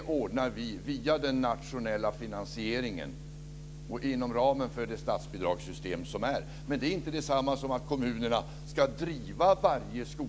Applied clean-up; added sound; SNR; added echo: none; none; none; none.